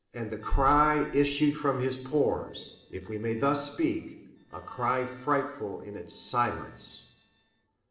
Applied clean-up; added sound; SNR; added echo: neural separator model SepFormer DNS4.